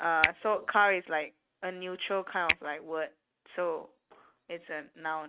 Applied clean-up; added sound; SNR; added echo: neural mask model RNNoise.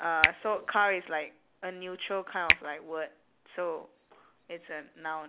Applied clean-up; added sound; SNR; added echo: none; Finger snapping; 1 dB; none.